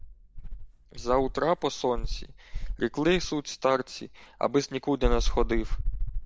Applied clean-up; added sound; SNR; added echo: none; Insect; 2 dB; none.